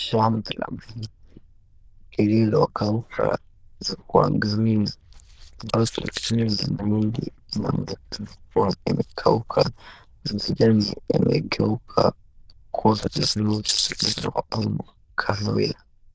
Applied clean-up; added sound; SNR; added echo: neural diffusion model UNIVERSE++.